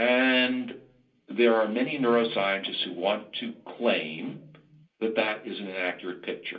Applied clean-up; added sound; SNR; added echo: none; none; none; reverberation time 0.3 s.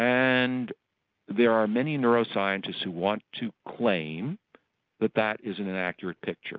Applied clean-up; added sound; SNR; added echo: none; none; none; none.